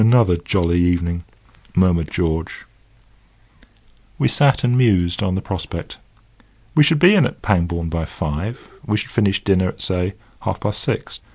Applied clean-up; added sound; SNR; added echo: none; Chirp, tweet; 4 dB; none.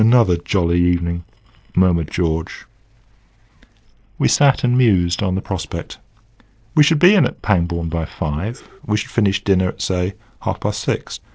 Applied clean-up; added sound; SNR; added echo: neural separator model SepFormer DNS4.